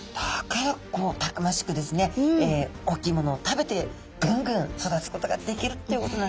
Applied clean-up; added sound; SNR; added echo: none; Whoosh, swoosh, swish; 16 dB; none.